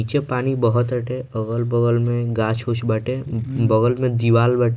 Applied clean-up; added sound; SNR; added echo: none; none; none; none.